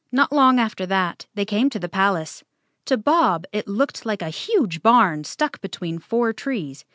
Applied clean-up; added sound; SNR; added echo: none; none; none; none.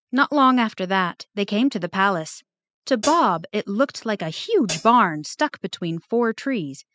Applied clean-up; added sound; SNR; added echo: classical method spectral subtraction.